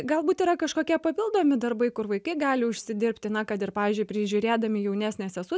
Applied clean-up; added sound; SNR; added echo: none; none; none; none.